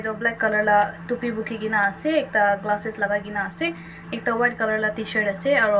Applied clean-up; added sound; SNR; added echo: none; Wind; 18 dB; reverberation time 0.2 s.